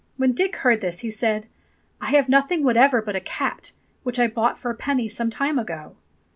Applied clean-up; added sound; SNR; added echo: none; none; none; none.